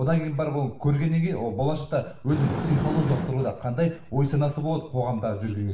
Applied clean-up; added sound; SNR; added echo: none; Fire; 8 dB; reverberation time 0.6 s.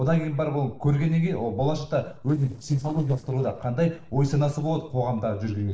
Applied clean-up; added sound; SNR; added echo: neural separator model SepFormer DNS4.